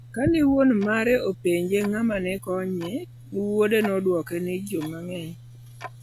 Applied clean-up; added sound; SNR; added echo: none; Tick-tock; 18 dB; none.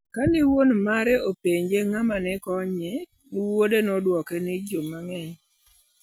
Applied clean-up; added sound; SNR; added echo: none; none; none; none.